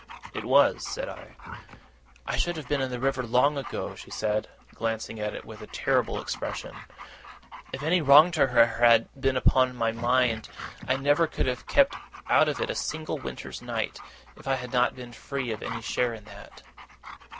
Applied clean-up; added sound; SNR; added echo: none; Dog; 17 dB; none.